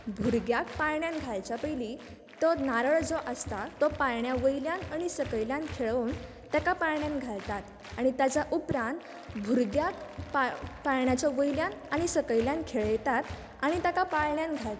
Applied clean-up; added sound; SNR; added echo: none; Applause; 15 dB; none.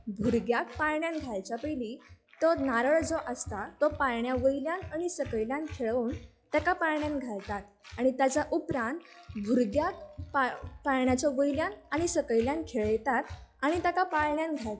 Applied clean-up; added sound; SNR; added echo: classical method log-MMSE.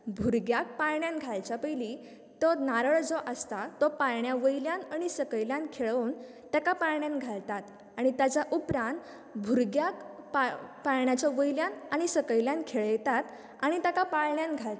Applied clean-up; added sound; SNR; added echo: none; none; none; none.